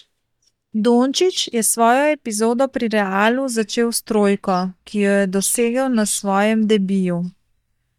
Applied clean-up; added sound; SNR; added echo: neural mask model DeepFilterNet 3.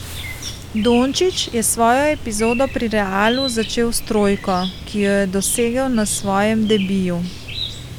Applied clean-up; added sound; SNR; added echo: none; Chirp, tweet; 11 dB; none.